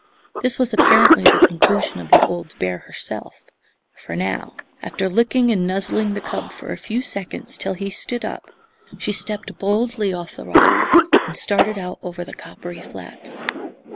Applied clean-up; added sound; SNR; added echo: none; Cough; -2 dB; none.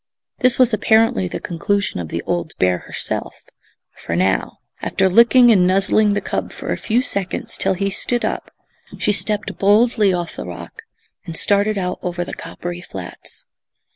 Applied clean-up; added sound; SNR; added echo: none; none; none; none.